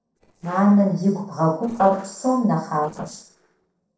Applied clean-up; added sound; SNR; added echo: neural separator model SepFormer DNS4.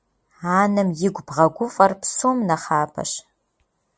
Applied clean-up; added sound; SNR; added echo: none; none; none; none.